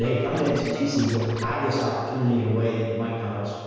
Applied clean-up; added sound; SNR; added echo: none; Scratching (performance technique); 11 dB; reverberation time 1.9 s.